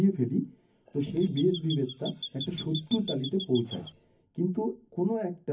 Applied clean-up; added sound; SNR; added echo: none; Chirp, tweet; 10 dB; reverberation time 0.3 s.